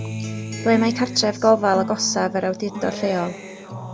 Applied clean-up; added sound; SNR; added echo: none; Acoustic guitar; 9 dB; none.